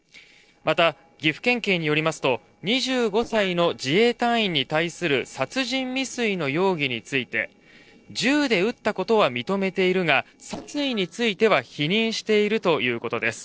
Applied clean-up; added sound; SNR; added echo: neural separator model SepFormer DNS4.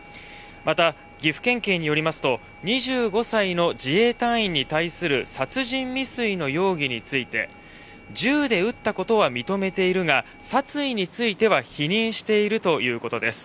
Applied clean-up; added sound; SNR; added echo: none; none; none; none.